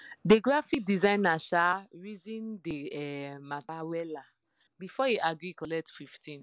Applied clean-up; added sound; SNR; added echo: none; none; none; none.